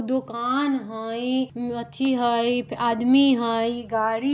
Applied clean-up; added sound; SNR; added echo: none; none; none; none.